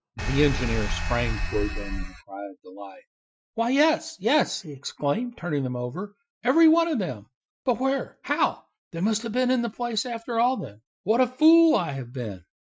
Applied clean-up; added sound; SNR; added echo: classical method Wiener filter.